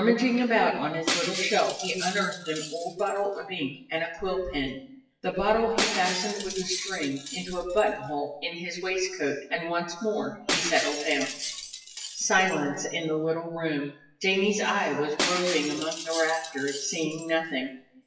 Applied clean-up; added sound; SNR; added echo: classical method WPE with log-MMSE.